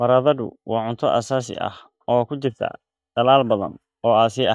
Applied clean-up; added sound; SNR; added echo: neural mask model DeepFilterNet 3.